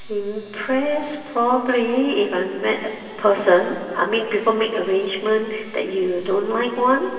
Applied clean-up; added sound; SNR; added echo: none; none; none; reverberation time 2.6 s.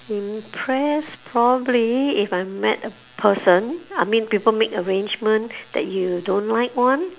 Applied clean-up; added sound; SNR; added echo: none; none; none; none.